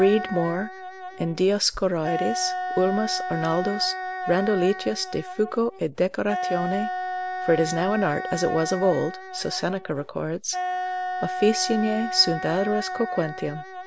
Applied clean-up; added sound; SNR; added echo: none; Wind instrument, woodwind instrument; 6 dB; none.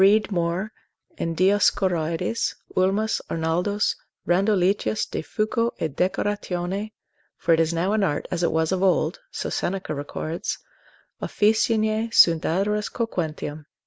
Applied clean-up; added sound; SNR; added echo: none; none; none; none.